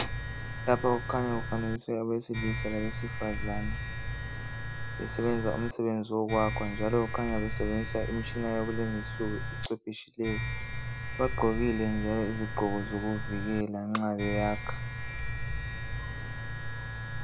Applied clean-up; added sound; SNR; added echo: none; Domestic sounds, home sounds; 2 dB; none.